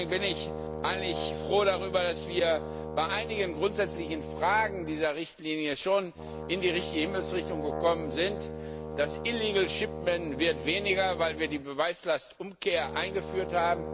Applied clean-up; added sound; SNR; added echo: none; Brass instrument; 7 dB; none.